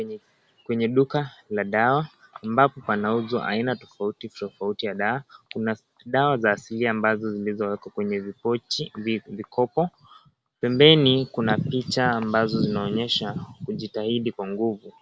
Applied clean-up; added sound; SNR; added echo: none; none; none; none.